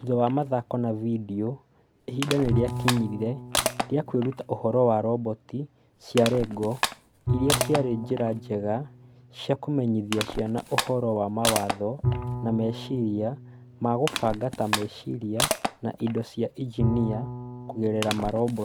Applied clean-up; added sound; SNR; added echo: none; Bowed string instrument + Crushing; 5 dB; none.